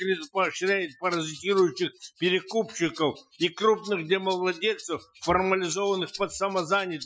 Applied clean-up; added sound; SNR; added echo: classical method Wiener filter.